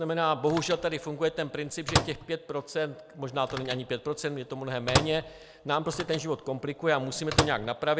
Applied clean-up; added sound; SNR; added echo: none; Microwave oven; 4 dB; none.